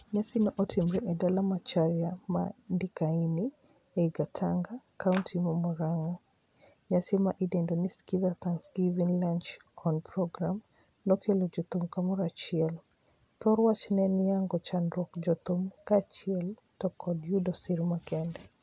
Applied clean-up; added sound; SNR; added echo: none; Clapping; 11 dB; none.